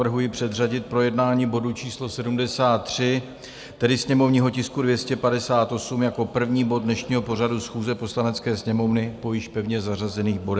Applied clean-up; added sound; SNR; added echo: none; none; none; none.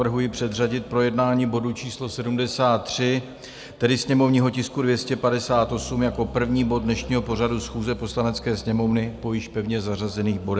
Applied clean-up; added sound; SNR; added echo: none; Bass guitar; 19 dB; none.